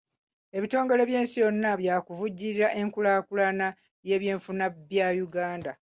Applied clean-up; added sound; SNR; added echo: none; none; none; none.